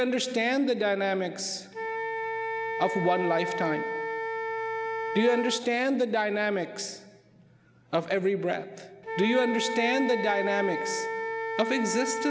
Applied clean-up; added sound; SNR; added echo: none; Wind instrument, woodwind instrument; 5 dB; none.